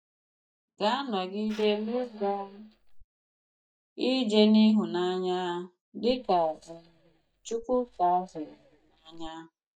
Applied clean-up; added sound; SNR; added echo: neural mask model DeepFilterNet 3.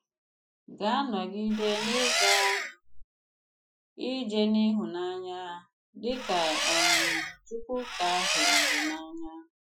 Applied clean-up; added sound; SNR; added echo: classical method Wiener filter.